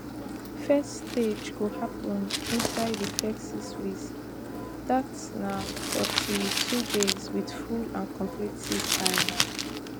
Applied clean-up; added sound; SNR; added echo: none; Engine + Crumpling, crinkling; 0 dB; none.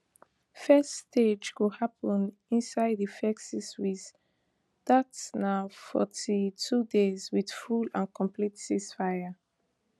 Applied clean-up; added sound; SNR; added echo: none; none; none; none.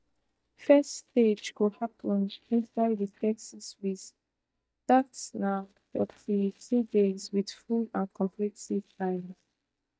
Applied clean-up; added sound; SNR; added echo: neural mask model DeepFilterNet 3.